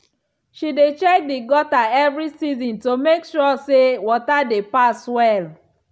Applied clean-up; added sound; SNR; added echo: none; none; none; none.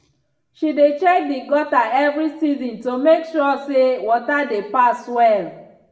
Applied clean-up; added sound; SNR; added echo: none; none; none; reverberation time 0.7 s.